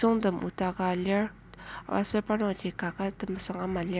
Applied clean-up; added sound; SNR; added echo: none; none; none; none.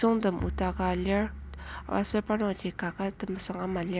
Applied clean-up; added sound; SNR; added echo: none; Bowed string instrument; 11 dB; none.